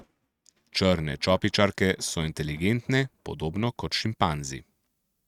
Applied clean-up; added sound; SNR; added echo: neural mask model RNNoise.